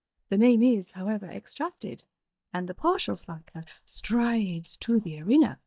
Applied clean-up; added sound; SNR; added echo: neural mask model DeepFilterNet 3.